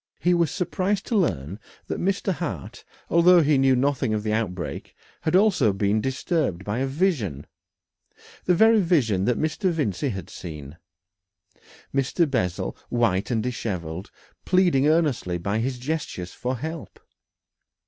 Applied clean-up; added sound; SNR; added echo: none; none; none; none.